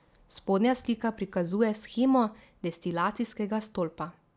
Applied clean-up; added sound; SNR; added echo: none; none; none; none.